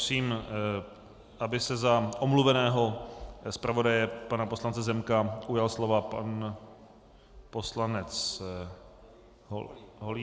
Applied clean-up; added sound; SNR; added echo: none; none; none; none.